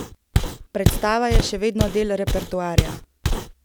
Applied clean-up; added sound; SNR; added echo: none; Walk, footsteps; -2 dB; none.